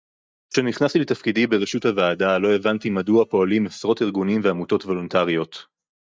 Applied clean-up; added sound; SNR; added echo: neural mask model DeepFilterNet 3.